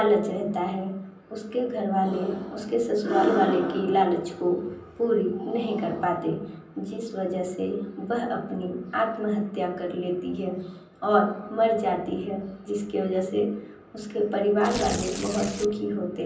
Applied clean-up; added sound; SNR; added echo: none; Tearing; 8 dB; reverberation time 0.6 s.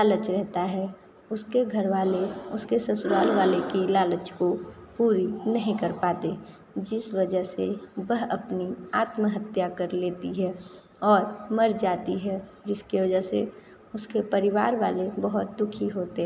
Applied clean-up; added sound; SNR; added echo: none; none; none; none.